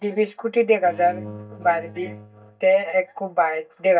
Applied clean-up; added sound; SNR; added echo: neural mask model DeepFilterNet 3.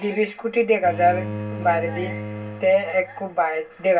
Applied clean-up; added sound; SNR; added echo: none; Bowed string instrument; 11 dB; reverberation time 0.1 s.